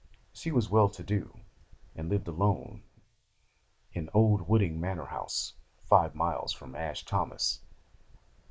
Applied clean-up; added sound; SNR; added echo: neural mask model Resemble Enhance denoiser.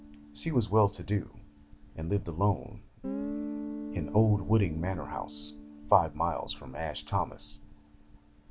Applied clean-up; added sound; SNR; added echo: none; Guitar; 12 dB; none.